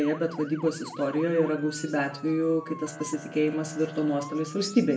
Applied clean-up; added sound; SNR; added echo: none; Motor vehicle (road) / Siren; 17 dB; reverberation time 0.6 s.